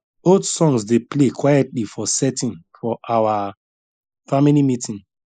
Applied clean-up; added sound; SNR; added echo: neural mask model Resemble Enhance denoiser.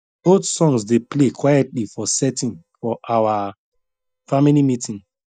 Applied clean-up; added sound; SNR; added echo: neural mask model DeepFilterNet 3.